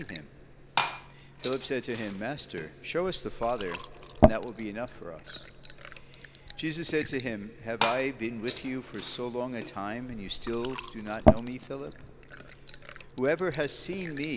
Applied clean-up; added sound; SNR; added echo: none; Liquid; -2 dB; none.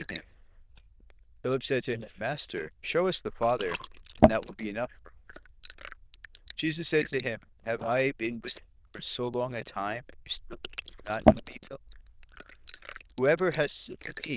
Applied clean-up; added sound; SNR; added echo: neural diffusion model UNIVERSE++.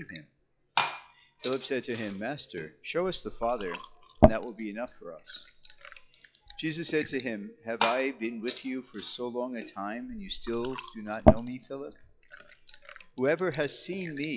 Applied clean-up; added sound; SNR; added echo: classical method log-MMSE.